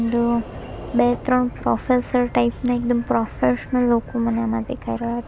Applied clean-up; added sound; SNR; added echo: none; Sliding door; 15 dB; none.